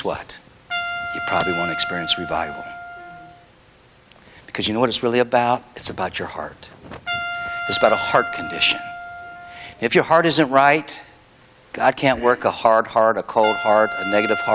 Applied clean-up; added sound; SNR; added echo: none; Trumpet; 10 dB; none.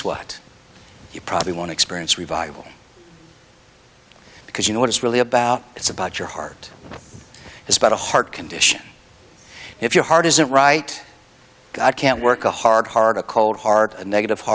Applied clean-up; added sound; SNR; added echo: none; none; none; none.